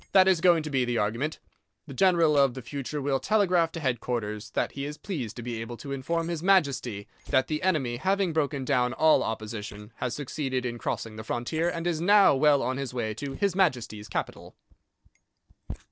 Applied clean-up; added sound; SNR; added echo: neural separator model SepFormer DNS4.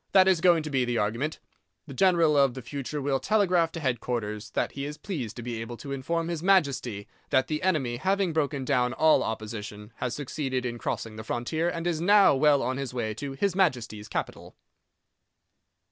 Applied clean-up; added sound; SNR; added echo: none; none; none; none.